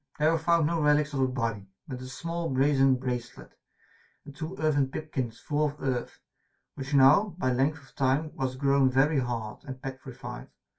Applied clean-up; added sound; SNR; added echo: none; none; none; reverberation time 0.1 s.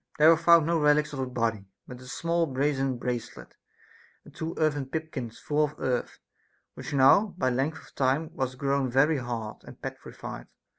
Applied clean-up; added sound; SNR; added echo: none; none; none; none.